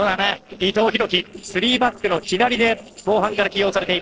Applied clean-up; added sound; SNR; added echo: neural separator model SepFormer DNS4.